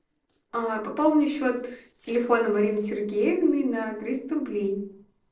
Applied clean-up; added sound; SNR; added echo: neural separator model SepFormer DNS4.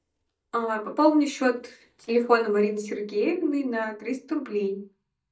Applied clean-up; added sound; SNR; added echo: neural mask model DeepFilterNet 3.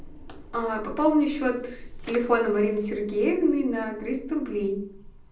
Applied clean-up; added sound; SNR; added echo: none; Drawer open or close; 16 dB; reverberation time 0.6 s.